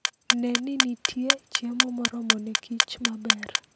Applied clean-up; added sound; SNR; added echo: none; Clock; -5 dB; none.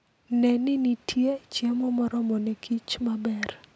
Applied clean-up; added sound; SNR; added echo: none; none; none; none.